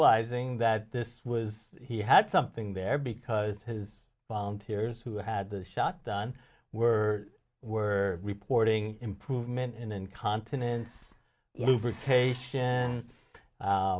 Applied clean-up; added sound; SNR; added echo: none; none; none; none.